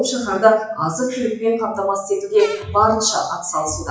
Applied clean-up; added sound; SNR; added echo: classical method WPE with log-MMSE.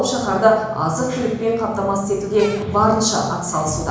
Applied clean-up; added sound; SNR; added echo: none; Cupboard open or close / Door; 15 dB; reverberation time 1.0 s.